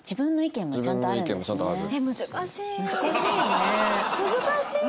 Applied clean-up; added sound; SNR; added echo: none; none; none; none.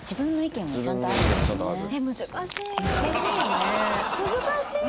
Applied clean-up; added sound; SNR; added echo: none; Dog; 5 dB; none.